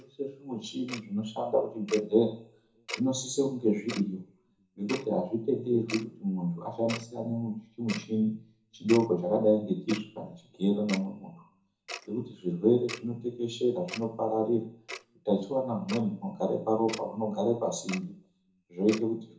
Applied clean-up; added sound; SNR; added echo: none; Tick-tock; 16 dB; reverberation time 0.5 s.